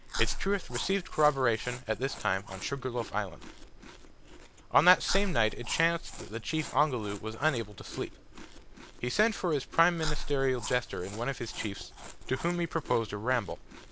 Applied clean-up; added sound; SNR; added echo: none; Chewing, mastication; 6 dB; none.